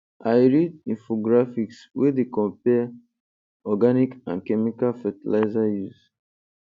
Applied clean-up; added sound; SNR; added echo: none; none; none; none.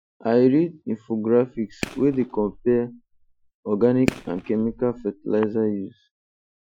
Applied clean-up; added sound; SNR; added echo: classical method Wiener filter.